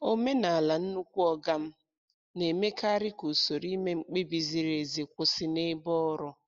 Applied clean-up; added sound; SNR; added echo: none; none; none; none.